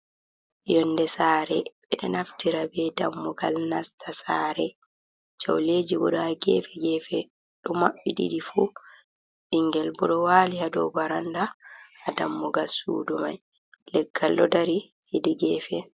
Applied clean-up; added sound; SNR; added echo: none; none; none; none.